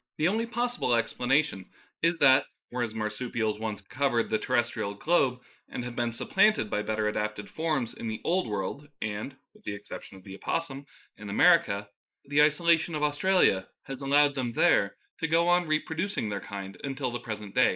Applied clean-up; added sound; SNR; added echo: neural mask model Resemble Enhance denoiser.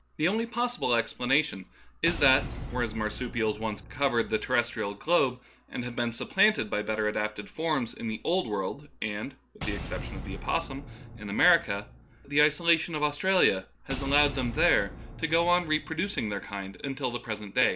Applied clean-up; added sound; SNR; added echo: none; Shatter / Boom; 11 dB; none.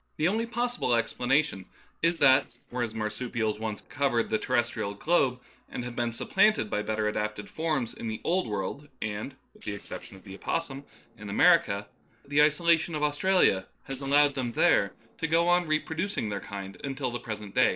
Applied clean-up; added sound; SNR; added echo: neural separator model SepFormer DNS4.